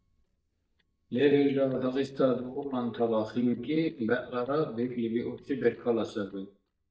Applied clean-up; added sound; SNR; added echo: neural mask model DeepFilterNet 3.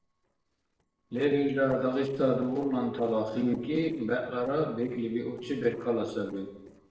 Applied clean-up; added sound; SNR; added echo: neural separator model SepFormer DNS4.